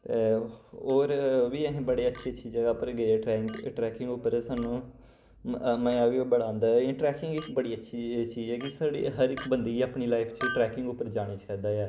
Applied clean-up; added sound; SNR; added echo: none; Chink, clink; 19 dB; none.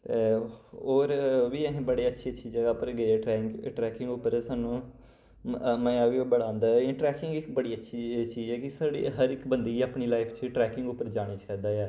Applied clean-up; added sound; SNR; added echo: none; none; none; none.